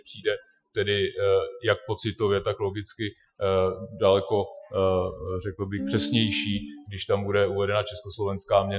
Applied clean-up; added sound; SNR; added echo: classical method Wiener filter.